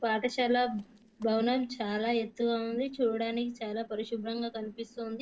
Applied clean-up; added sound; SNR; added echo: neural separator model SepFormer DNS4.